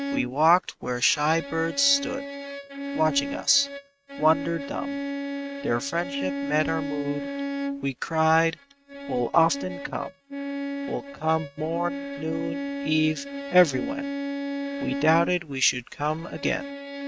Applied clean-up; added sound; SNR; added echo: neural mask model RNNoise.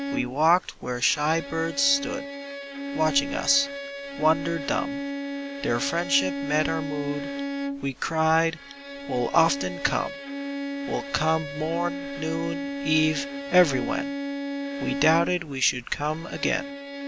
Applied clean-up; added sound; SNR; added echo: none; Bowed string instrument; 6 dB; none.